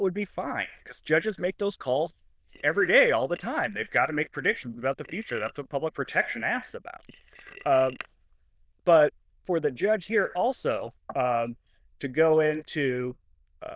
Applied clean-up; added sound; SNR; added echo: neural diffusion model UNIVERSE++.